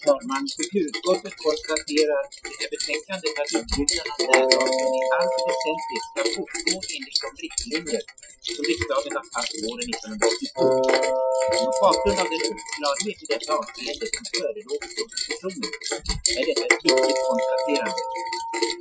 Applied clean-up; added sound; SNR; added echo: classical method Wiener filter.